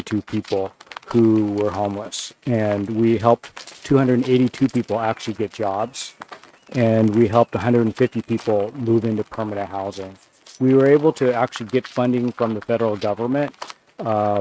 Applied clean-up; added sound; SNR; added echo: neural mask model RNNoise.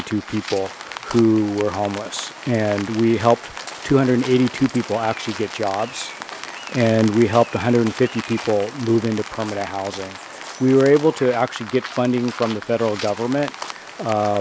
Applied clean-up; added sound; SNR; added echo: none; Rain; 14 dB; none.